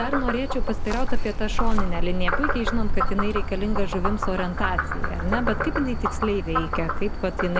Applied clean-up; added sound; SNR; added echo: none; Frog; -5 dB; none.